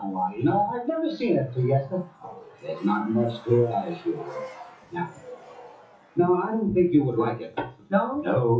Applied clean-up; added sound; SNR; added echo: classical method WPE with log-MMSE.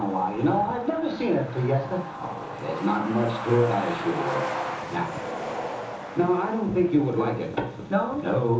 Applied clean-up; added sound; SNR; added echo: none; Truck; 9 dB; reverberation time 1.2 s.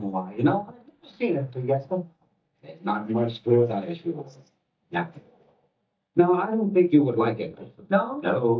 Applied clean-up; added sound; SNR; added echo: neural mask model DeepFilterNet 3.